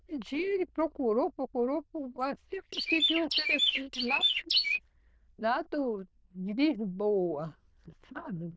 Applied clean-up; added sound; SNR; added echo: neural diffusion model UNIVERSE++.